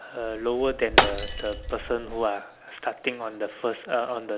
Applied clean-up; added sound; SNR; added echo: none; Shatter; -2 dB; none.